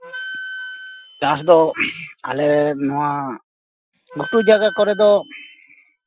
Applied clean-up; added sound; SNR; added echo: classical method Wiener filter.